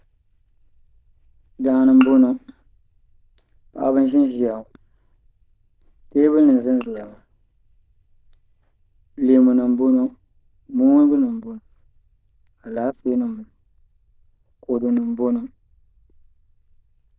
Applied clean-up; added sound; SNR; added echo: neural diffusion model UNIVERSE++.